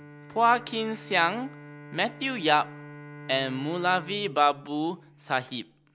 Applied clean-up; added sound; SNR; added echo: none; Bowed string instrument; 17 dB; none.